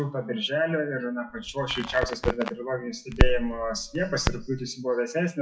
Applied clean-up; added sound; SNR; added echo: classical method WPE with log-MMSE.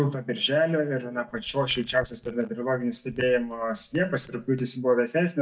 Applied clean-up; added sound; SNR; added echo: neural mask model DeepFilterNet 3.